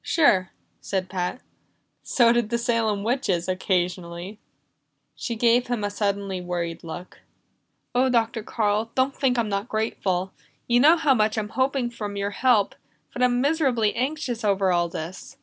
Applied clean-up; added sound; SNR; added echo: none; none; none; none.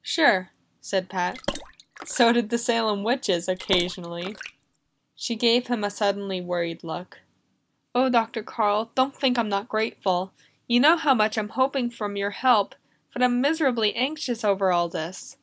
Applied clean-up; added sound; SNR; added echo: none; Water / Splash, splatter; 13 dB; none.